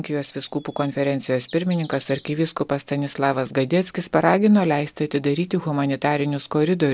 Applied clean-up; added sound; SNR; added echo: none; Bird vocalization, bird call, bird song; 20 dB; none.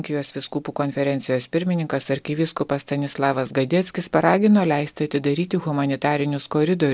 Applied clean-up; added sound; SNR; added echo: none; none; none; none.